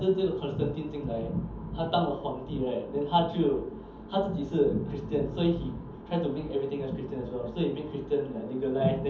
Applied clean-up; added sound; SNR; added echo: none; none; none; reverberation time 0.7 s.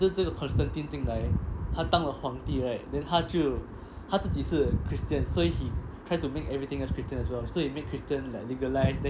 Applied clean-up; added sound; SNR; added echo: none; none; none; none.